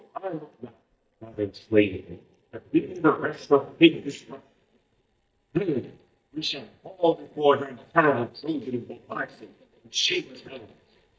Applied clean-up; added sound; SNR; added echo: neural mask model DeepFilterNet 3.